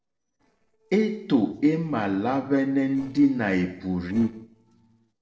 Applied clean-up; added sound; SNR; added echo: neural separator model SepFormer DNS4.